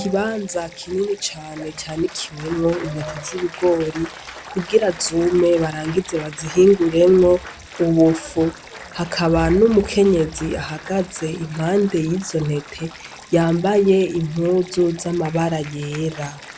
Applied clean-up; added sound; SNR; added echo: none; Applause + Stream; 18 dB; none.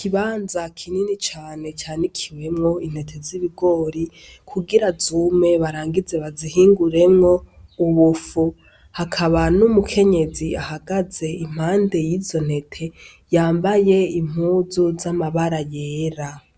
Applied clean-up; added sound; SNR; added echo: none; none; none; none.